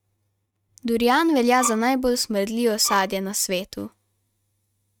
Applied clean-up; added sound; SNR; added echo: neural mask model RNNoise.